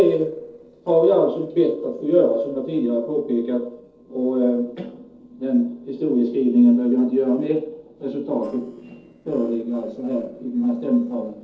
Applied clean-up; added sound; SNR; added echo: neural separator model SepFormer DNS4.